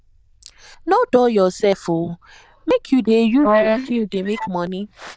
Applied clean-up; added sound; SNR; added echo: neural diffusion model UNIVERSE++.